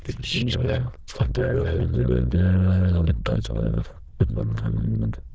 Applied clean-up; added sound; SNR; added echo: neural diffusion model UNIVERSE++.